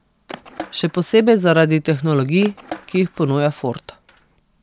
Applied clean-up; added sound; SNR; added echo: none; Skateboard; 19 dB; none.